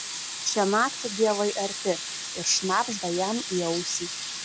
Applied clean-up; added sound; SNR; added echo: none; Sink (filling or washing) / Water tap, faucet; 6 dB; none.